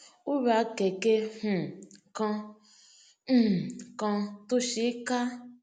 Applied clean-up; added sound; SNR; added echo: none; none; none; none.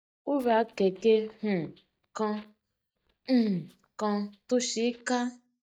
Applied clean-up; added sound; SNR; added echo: neural mask model DeepFilterNet 3.